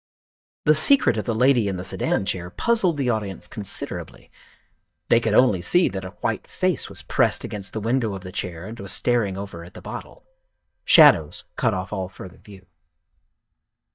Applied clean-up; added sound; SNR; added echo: neural mask model DeepFilterNet 3.